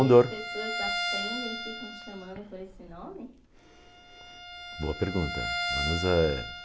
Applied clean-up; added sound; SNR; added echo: none; Bowed string instrument; 6 dB; none.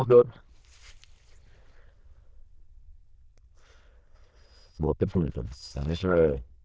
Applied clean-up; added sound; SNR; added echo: neural diffusion model UNIVERSE++.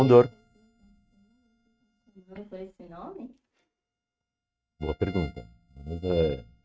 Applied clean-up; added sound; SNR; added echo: neural mask model RNNoise.